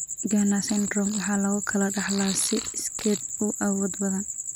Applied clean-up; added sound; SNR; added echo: none; Fart; 15 dB; none.